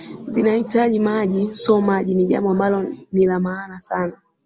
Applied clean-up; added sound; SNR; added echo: none; none; none; none.